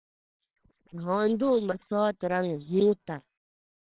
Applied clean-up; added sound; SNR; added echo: neural separator model SepFormer WHAMR!.